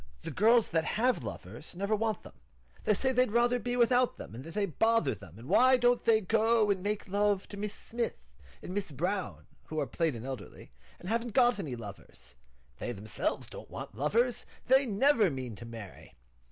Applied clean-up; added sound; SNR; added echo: none; none; none; none.